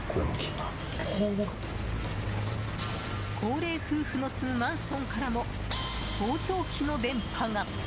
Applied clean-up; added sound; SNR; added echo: none; Traffic noise, roadway noise; 14 dB; none.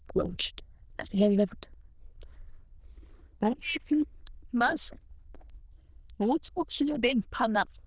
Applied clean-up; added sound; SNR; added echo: neural diffusion model UNIVERSE++.